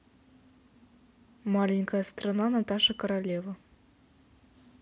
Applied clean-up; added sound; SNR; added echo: none; none; none; none.